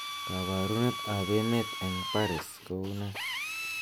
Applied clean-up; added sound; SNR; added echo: none; Drill; 5 dB; none.